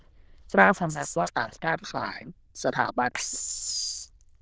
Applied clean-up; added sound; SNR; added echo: neural diffusion model UNIVERSE++.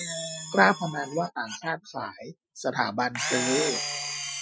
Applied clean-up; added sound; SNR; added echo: classical method Wiener filter.